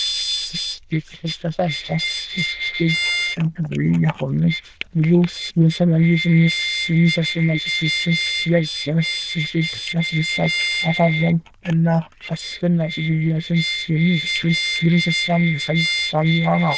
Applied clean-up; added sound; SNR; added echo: neural diffusion model UNIVERSE++.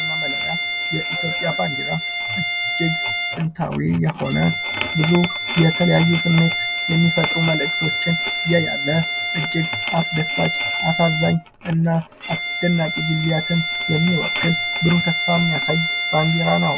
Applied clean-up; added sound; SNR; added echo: none; Bowed string instrument; 2 dB; none.